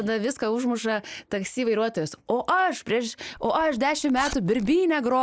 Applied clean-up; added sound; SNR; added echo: neural mask model Resemble Enhance denoiser.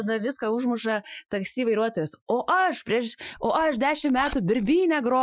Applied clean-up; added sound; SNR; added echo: classical method Wiener filter.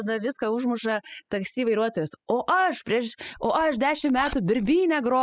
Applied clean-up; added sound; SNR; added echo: classical method spectral subtraction.